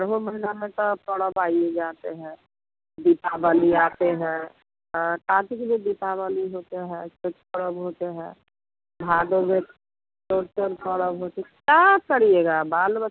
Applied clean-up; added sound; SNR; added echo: none; none; none; none.